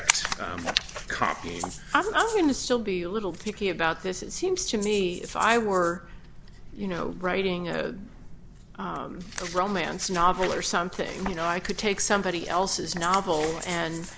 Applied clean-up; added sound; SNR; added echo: none; Rattle (instrument); 16 dB; none.